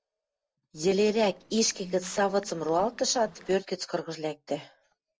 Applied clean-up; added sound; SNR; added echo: neural separator model SepFormer DNS4.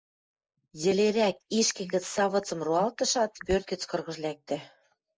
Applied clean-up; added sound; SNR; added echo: neural mask model Resemble Enhance denoiser.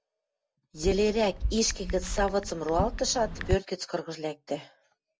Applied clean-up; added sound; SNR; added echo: none; Chatter / Chirp, tweet / Car passing by / Typing; 5 dB; none.